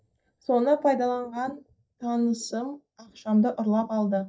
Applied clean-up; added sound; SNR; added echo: neural mask model DeepFilterNet 3.